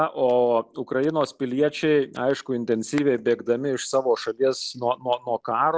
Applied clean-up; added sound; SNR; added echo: none; none; none; none.